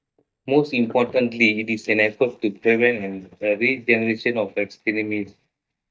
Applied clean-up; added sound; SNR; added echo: neural mask model DeepFilterNet 3.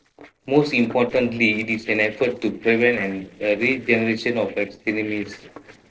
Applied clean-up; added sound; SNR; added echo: neural separator model SepFormer DNS4.